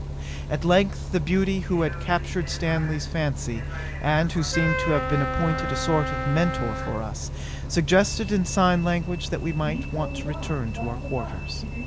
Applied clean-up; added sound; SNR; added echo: none; Wind instrument, woodwind instrument + Bus; 5 dB; none.